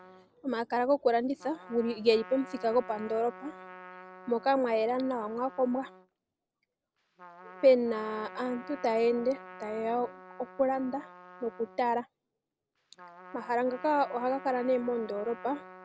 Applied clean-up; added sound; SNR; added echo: none; Trumpet; 18 dB; none.